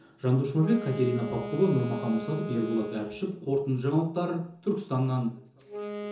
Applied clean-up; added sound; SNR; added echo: none; Wind instrument, woodwind instrument; 11 dB; reverberation time 0.6 s.